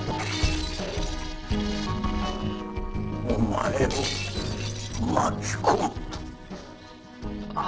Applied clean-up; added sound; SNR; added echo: neural separator model SepFormer DNS4.